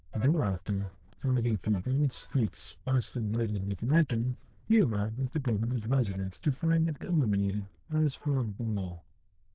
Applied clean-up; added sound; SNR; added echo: neural diffusion model UNIVERSE++.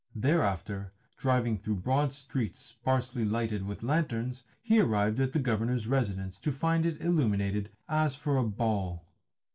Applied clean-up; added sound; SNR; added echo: none; none; none; none.